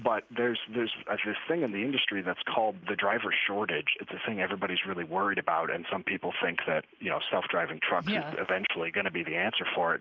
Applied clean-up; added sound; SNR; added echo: none; none; none; none.